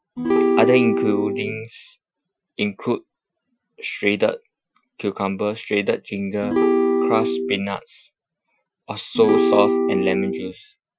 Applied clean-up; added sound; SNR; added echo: classical method Wiener filter.